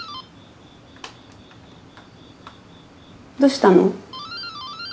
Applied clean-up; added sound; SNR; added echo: none; Doorbell; 16 dB; none.